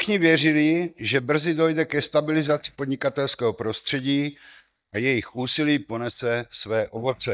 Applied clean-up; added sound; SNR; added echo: neural mask model DeepFilterNet 3.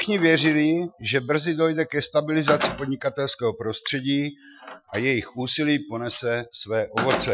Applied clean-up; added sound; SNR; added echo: classical method Wiener filter.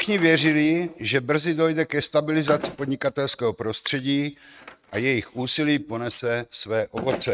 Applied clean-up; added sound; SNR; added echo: neural mask model RNNoise.